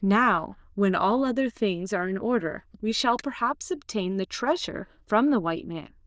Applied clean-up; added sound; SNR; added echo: neural diffusion model UNIVERSE++.